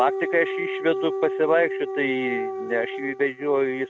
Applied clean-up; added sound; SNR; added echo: neural mask model RNNoise.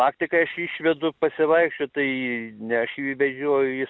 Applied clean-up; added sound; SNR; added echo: none; none; none; none.